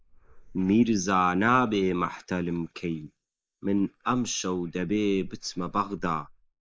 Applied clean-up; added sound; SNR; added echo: neural mask model Resemble Enhance denoiser.